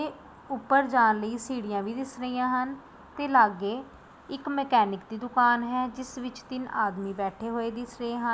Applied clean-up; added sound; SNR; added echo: none; none; none; none.